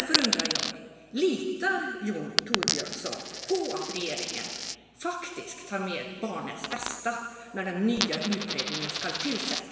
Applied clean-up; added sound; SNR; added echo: none; Coin (dropping); 2 dB; reverberation time 1.6 s.